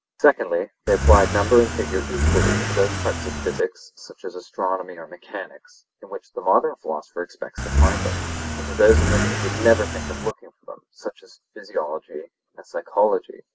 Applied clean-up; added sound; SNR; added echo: none; Accelerating, revving, vroom / Car; -2 dB; none.